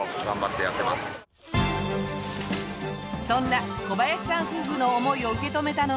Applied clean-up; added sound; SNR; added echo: none; Telephone; 13 dB; none.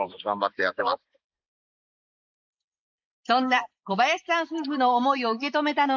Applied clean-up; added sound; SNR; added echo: neural mask model Resemble Enhance denoiser.